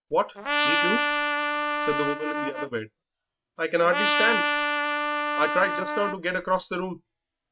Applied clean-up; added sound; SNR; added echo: neural mask model RNNoise.